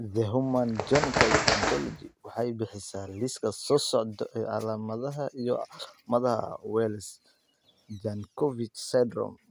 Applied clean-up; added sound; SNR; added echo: none; Bird; -1 dB; none.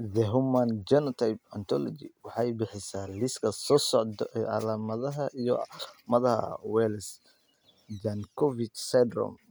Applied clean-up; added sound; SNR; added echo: none; none; none; none.